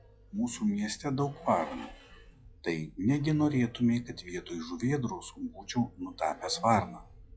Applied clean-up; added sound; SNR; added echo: classical method log-MMSE.